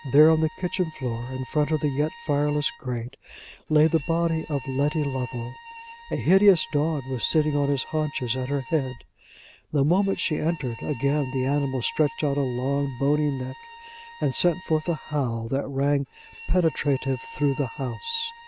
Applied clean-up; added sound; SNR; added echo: none; Bowed string instrument; 19 dB; none.